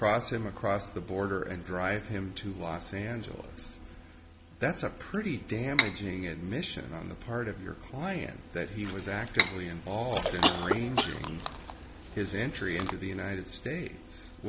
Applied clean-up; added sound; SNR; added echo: none; Cutlery, silverware + Chewing, mastication / Cough; -3 dB; none.